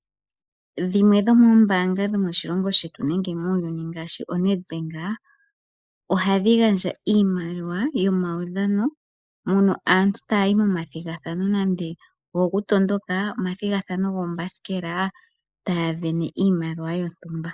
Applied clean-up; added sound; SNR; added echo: neural mask model Resemble Enhance denoiser.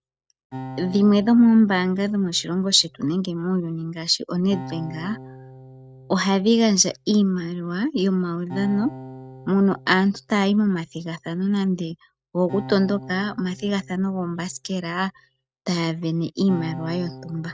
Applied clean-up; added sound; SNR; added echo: neural mask model RNNoise.